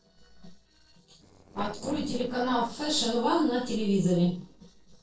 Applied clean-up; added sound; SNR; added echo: neural separator model SepFormer DNS4.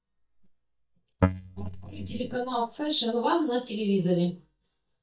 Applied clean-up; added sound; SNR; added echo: neural mask model DeepFilterNet 3.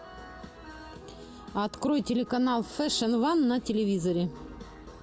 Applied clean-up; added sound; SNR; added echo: none; none; none; none.